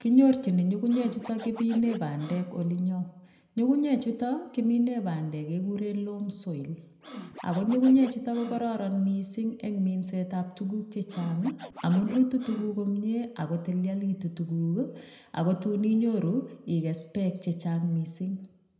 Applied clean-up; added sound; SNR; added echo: none; Scratching (performance technique); 17 dB; reverberation time 0.8 s.